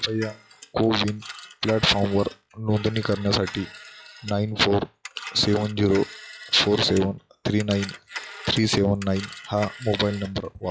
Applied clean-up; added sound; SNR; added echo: classical method log-MMSE.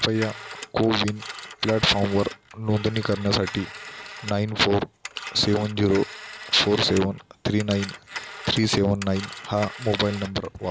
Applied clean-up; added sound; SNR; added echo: none; Telephone; 14 dB; none.